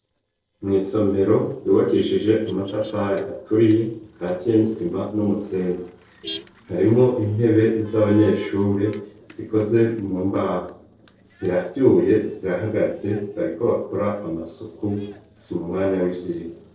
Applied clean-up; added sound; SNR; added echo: neural separator model SepFormer DNS4.